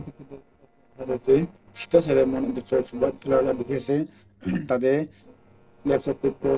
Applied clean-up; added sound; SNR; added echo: neural separator model SepFormer DNS4.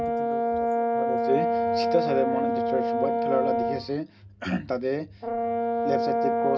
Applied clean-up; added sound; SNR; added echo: none; Brass instrument; -4 dB; reverberation time 0.3 s.